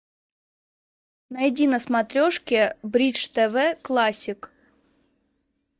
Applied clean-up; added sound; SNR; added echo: neural mask model DeepFilterNet 3.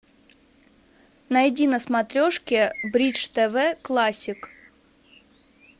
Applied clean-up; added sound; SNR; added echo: none; Bird; 20 dB; none.